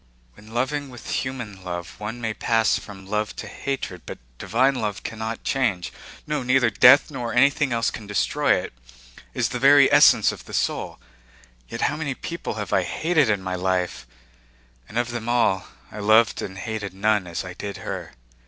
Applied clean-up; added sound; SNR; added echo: none; none; none; none.